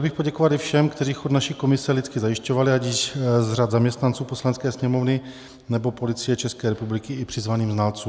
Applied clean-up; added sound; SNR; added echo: none; none; none; none.